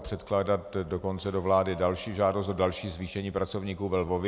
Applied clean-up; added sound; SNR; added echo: none; none; none; none.